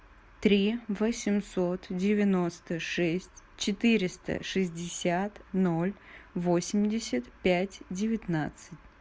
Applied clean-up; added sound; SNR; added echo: none; none; none; none.